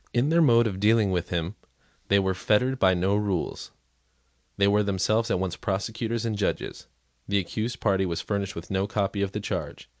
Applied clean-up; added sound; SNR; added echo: none; none; none; none.